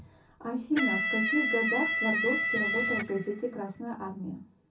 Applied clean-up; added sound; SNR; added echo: none; Electric guitar; -2 dB; reverberation time 0.3 s.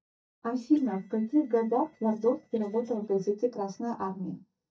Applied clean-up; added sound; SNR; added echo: neural mask model DeepFilterNet 3.